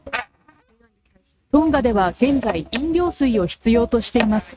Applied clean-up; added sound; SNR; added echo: neural mask model RNNoise.